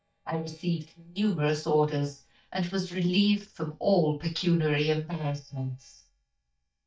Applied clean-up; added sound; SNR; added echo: neural mask model DeepFilterNet 3.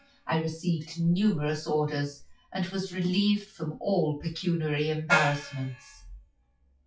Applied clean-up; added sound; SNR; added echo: classical method WPE with log-MMSE.